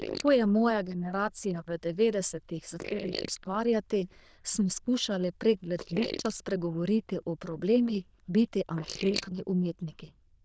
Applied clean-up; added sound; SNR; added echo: neural diffusion model UNIVERSE++.